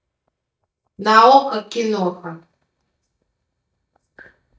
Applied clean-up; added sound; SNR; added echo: neural mask model DeepFilterNet 3.